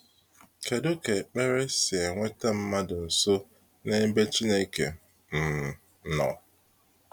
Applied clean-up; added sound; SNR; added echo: none; none; none; none.